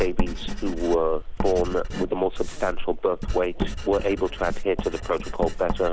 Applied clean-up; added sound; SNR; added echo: none; Writing; 2 dB; none.